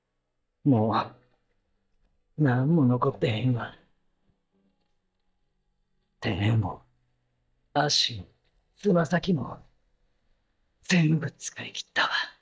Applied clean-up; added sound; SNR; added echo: neural mask model DeepFilterNet 3.